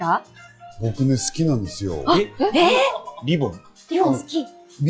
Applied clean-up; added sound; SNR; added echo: classical method log-MMSE.